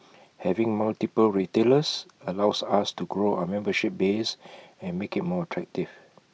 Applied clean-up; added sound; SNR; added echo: none; none; none; none.